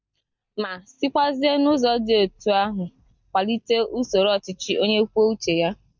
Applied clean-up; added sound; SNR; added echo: neural mask model DeepFilterNet 3.